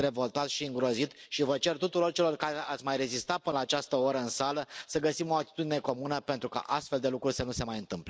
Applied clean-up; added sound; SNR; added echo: none; none; none; none.